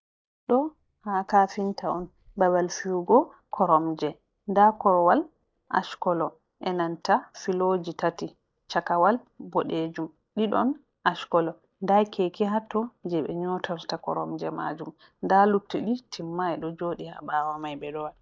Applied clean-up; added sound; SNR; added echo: neural mask model DeepFilterNet 3.